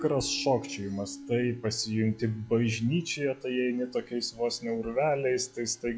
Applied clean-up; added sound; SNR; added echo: classical method log-MMSE.